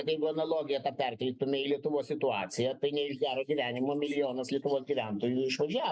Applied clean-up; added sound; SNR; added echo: neural mask model Resemble Enhance denoiser.